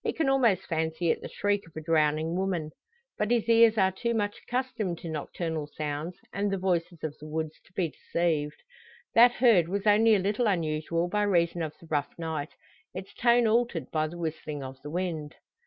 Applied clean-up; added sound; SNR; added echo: none; none; none; none.